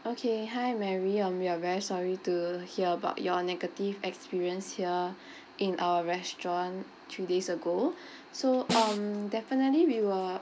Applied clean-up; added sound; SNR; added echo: none; Snare drum; 5 dB; none.